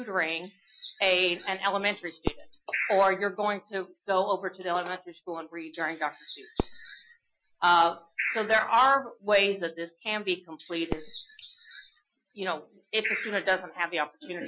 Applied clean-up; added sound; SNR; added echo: classical method Wiener filter.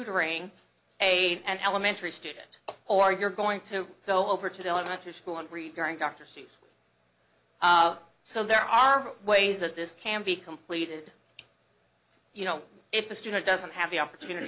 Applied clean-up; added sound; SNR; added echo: none; none; none; none.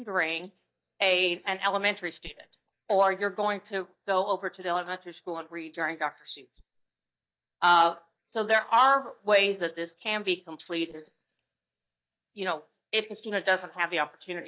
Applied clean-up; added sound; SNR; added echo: neural mask model DeepFilterNet 3.